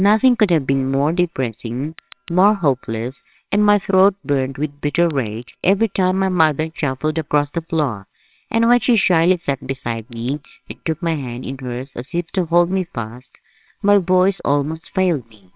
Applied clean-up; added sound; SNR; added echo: neural separator model SepFormer WHAMR!.